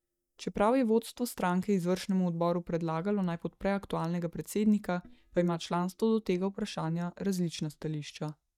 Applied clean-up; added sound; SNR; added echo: neural mask model DeepFilterNet 3.